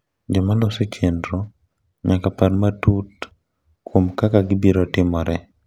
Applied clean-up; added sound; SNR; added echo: none; none; none; none.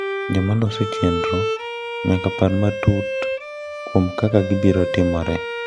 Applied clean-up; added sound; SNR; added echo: none; Bowed string instrument; 5 dB; none.